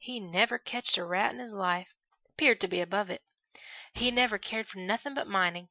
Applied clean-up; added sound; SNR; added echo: classical method Wiener filter.